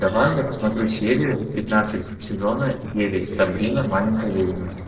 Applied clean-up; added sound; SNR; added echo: neural separator model SepFormer DNS4.